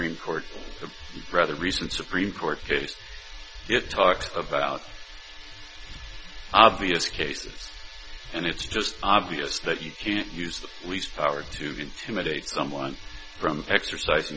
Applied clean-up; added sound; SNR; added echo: none; none; none; none.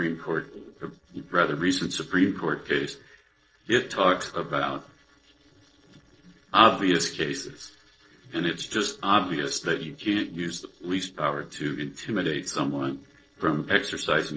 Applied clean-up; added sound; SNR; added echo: neural separator model SepFormer DNS4.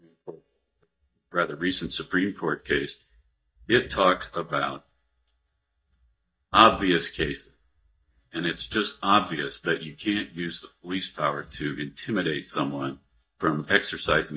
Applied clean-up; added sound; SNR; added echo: neural mask model DeepFilterNet 3.